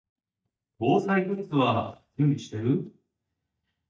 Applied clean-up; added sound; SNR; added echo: neural mask model DeepFilterNet 3.